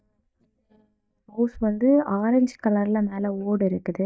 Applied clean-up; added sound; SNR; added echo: neural mask model DeepFilterNet 3.